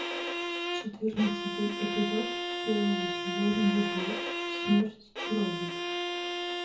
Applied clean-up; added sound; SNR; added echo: none; Bowed string instrument; 2 dB; reverberation time 0.6 s.